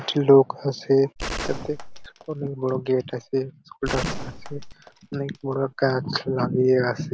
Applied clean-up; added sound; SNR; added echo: none; Gunshot, gunfire; 11 dB; none.